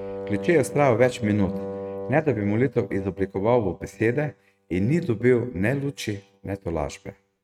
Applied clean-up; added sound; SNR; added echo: neural mask model RNNoise.